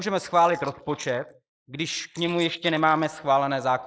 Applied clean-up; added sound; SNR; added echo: neural mask model Resemble Enhance denoiser.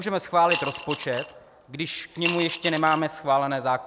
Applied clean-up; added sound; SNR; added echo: none; Coin (dropping) / Glass; 5 dB; none.